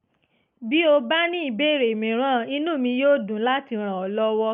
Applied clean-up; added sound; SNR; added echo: none; none; none; none.